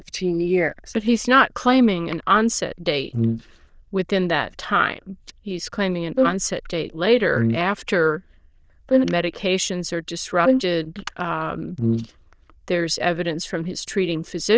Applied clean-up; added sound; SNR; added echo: neural diffusion model UNIVERSE++.